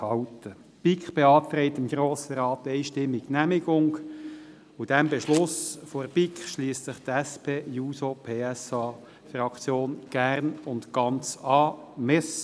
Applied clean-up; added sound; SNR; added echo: none; Fire; 20 dB; none.